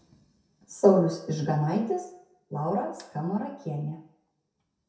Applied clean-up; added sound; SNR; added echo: none; none; none; reverberation time 0.6 s.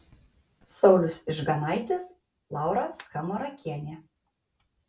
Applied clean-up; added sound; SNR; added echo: none; none; none; none.